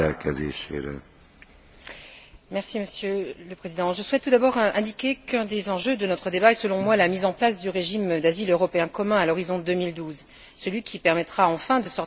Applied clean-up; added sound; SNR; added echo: none; none; none; none.